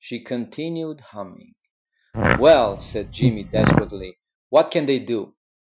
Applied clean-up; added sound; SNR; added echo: classical method Wiener filter.